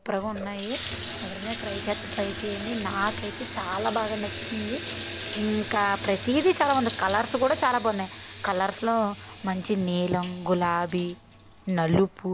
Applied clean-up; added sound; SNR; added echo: none; Bathtub (filling or washing) / Water tap, faucet; 9 dB; none.